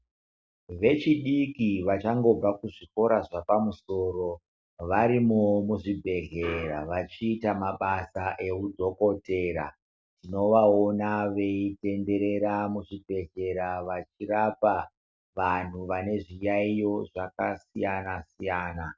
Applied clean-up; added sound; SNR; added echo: none; none; none; none.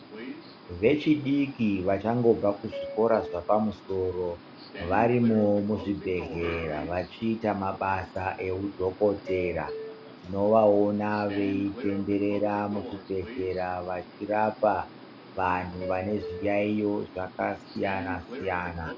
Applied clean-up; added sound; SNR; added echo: none; Subway, metro, underground; 13 dB; none.